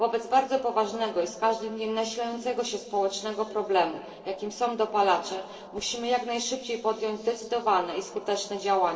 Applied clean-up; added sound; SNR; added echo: neural separator model SepFormer DNS4.